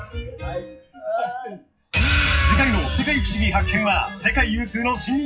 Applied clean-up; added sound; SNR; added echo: classical method WPE with log-MMSE.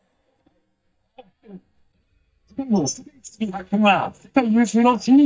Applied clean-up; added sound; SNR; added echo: neural mask model DeepFilterNet 3.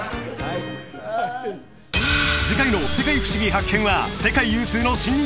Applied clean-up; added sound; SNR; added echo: none; none; none; none.